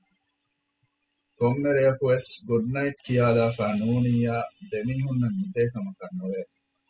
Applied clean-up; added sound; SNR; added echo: classical method spectral subtraction.